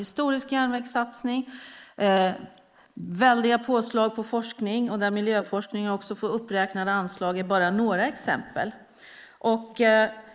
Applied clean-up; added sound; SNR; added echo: neural mask model Resemble Enhance denoiser.